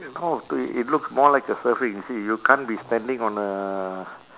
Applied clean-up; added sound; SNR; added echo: none; none; none; none.